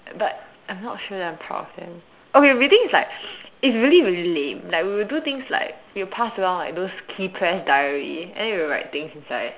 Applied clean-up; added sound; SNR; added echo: none; none; none; none.